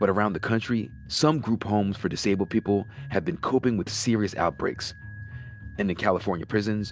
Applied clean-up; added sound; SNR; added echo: none; none; none; none.